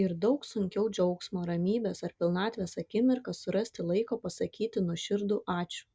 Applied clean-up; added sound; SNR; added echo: none; none; none; none.